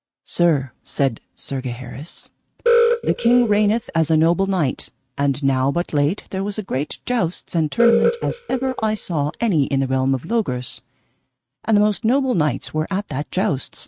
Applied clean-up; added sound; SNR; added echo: neural mask model RNNoise.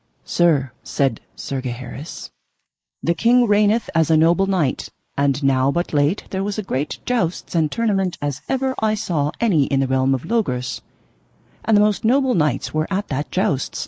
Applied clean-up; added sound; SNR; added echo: neural mask model Resemble Enhance denoiser.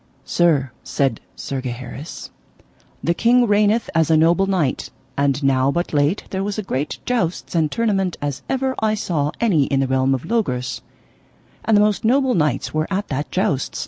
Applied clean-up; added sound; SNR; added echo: none; none; none; none.